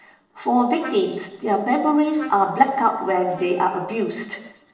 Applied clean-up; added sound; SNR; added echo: neural separator model SepFormer DNS4.